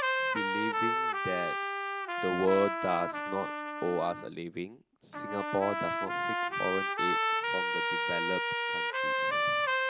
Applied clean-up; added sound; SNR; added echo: none; Trumpet; -3 dB; none.